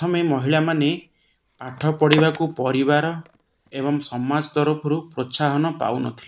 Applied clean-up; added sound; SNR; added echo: none; Skateboard; 14 dB; none.